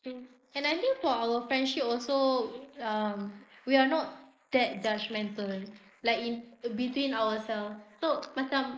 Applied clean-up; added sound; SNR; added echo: neural mask model Resemble Enhance denoiser.